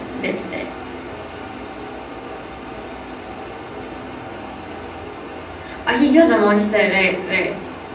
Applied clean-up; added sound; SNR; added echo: none; none; none; reverberation time 0.6 s.